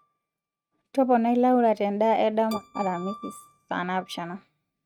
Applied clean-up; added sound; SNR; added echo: neural mask model RNNoise.